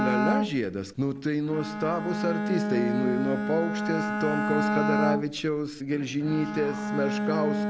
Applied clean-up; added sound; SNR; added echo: none; Bowed string instrument; 0 dB; none.